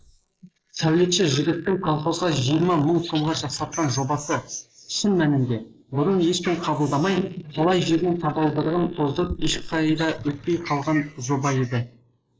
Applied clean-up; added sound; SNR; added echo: neural mask model Resemble Enhance denoiser.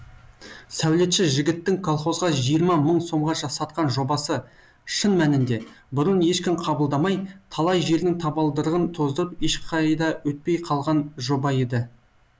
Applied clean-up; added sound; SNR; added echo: none; none; none; none.